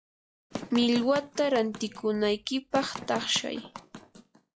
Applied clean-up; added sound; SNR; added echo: classical method log-MMSE.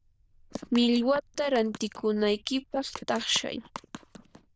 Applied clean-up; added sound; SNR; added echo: neural diffusion model UNIVERSE++.